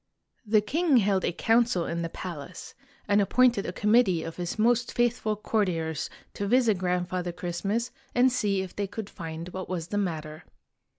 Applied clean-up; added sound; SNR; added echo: none; none; none; none.